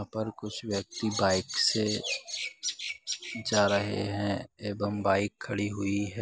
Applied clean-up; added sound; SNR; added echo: none; none; none; none.